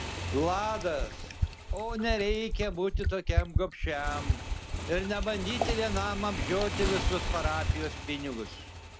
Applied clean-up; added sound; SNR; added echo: none; Motorcycle / Engine + Fill (with liquid); 0 dB; none.